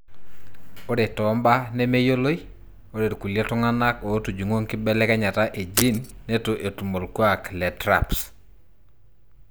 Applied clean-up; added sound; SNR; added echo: none; Shatter; 5 dB; none.